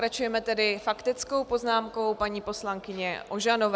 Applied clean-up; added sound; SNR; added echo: none; none; none; none.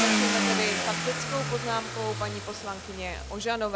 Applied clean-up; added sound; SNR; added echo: none; Car; -2 dB; none.